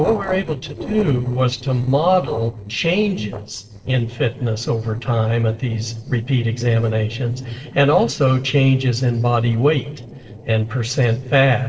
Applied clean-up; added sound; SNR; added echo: neural separator model SepFormer DNS4.